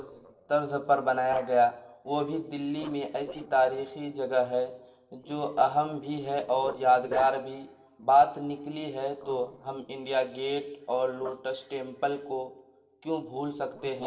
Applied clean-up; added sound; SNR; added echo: neural separator model SepFormer DNS4.